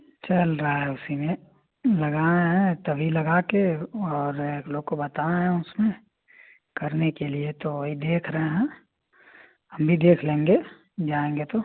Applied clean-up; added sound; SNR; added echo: none; none; none; none.